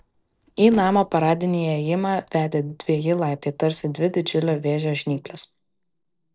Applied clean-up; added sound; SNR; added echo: neural separator model SepFormer DNS4.